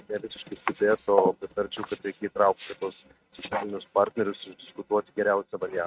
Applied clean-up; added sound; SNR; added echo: neural mask model RNNoise.